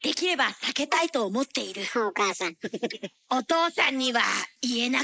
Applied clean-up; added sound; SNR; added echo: neural mask model Resemble Enhance denoiser.